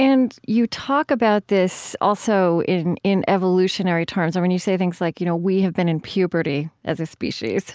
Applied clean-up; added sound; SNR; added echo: none; none; none; none.